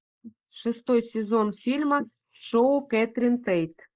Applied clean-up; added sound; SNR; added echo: neural mask model Resemble Enhance denoiser.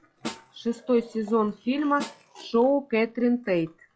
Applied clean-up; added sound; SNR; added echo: classical method log-MMSE.